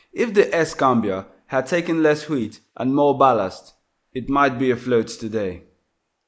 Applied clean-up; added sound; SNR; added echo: neural mask model Resemble Enhance denoiser.